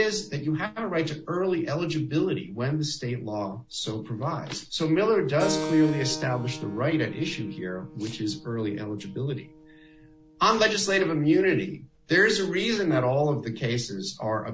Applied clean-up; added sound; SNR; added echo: none; Keyboard (musical); 15 dB; none.